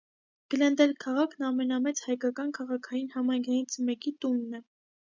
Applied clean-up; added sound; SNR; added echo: none; none; none; none.